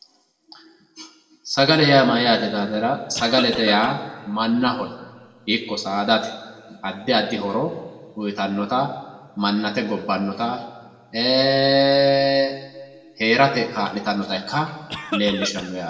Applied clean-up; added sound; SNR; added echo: none; Cough; 8 dB; reverberation time 1.3 s.